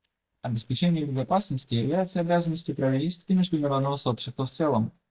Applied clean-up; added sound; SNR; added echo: neural mask model DeepFilterNet 3.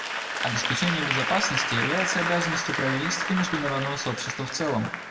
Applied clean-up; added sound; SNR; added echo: none; Applause / Crowd; 0 dB; reverberation time 0.5 s.